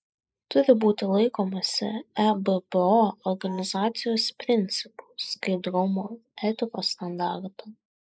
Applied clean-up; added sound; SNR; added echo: neural mask model Resemble Enhance denoiser.